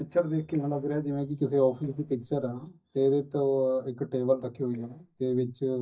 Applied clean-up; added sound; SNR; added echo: neural mask model DeepFilterNet 3.